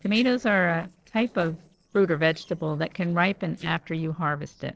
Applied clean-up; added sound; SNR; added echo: neural separator model SepFormer DNS4.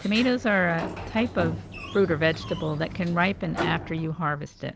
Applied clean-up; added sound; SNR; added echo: none; Sliding door; 10 dB; none.